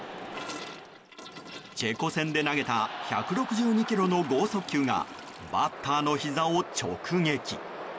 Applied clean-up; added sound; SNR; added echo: none; Toilet flush / Gurgling; 17 dB; none.